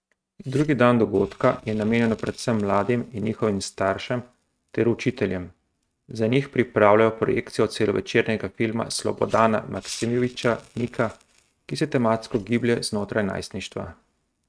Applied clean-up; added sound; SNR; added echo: neural mask model RNNoise.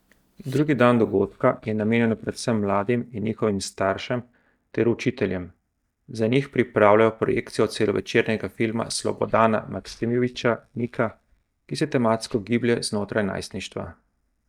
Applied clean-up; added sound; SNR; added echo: neural mask model DeepFilterNet 3.